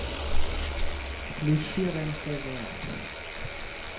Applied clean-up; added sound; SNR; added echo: none; Bicycle; -4 dB; reverberation time 0.6 s.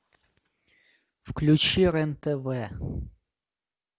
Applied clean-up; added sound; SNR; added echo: none; none; none; none.